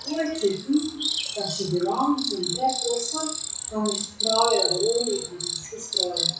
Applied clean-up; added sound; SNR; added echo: classical method WPE with log-MMSE.